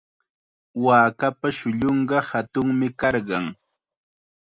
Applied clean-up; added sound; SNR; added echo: none; none; none; none.